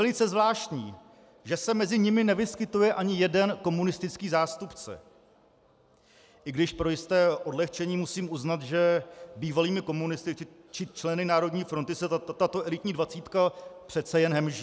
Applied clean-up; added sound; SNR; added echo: none; none; none; none.